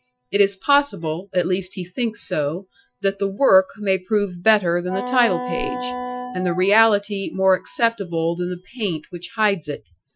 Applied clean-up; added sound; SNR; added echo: classical method Wiener filter.